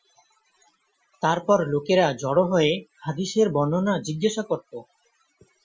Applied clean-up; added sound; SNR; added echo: classical method Wiener filter.